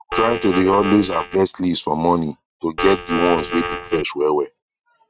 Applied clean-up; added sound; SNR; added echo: neural mask model RNNoise.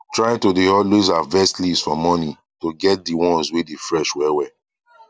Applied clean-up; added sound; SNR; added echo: none; none; none; none.